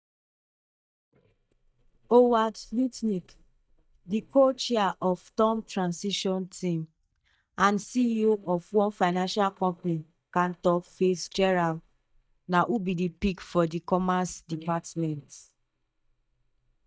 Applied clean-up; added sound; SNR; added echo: neural mask model DeepFilterNet 3.